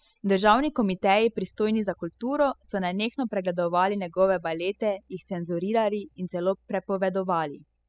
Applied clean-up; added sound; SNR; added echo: classical method spectral subtraction.